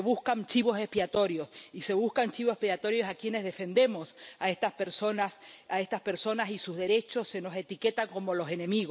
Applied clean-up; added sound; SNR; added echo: none; none; none; none.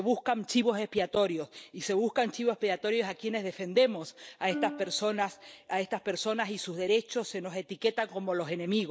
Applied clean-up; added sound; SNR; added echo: neural mask model DeepFilterNet 3.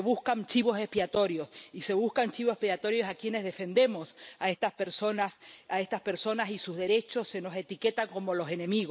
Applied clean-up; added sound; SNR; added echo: neural mask model Resemble Enhance denoiser.